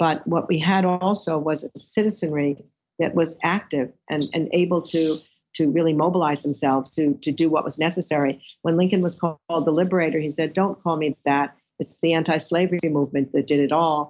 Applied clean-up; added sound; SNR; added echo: none; none; none; none.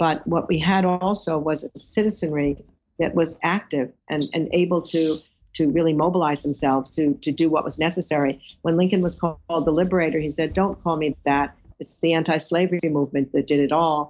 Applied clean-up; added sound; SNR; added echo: neural mask model DeepFilterNet 3.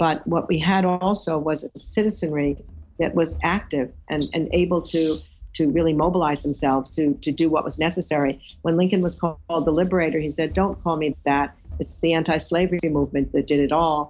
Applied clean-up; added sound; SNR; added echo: none; Run; 18 dB; none.